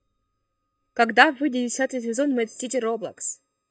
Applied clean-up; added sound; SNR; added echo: neural mask model DeepFilterNet 3.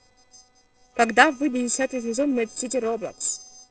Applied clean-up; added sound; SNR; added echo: neural separator model SepFormer DNS4.